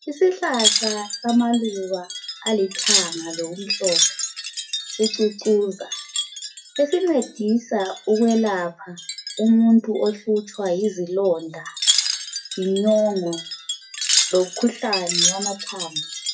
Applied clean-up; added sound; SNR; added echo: classical method WPE with log-MMSE.